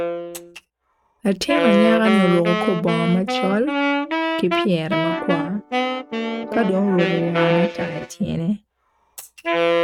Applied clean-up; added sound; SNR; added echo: neural mask model RNNoise.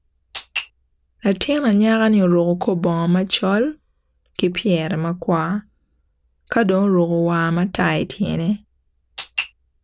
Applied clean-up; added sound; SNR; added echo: none; none; none; none.